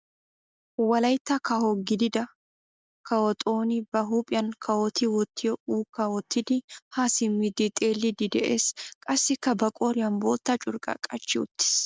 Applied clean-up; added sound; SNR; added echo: none; none; none; none.